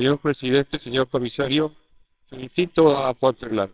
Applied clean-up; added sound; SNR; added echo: neural separator model SepFormer WHAMR!.